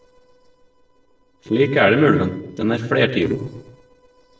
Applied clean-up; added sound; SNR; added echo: neural separator model SepFormer DNS4.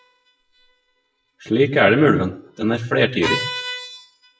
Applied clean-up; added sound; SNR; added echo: classical method WPE with log-MMSE.